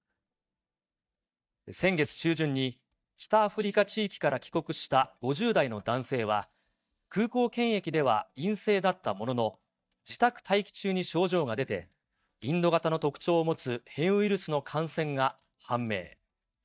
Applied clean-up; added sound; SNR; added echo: neural mask model DeepFilterNet 3.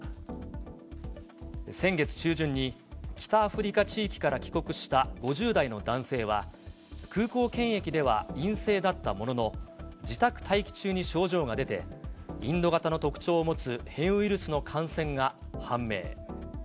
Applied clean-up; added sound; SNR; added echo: none; none; none; none.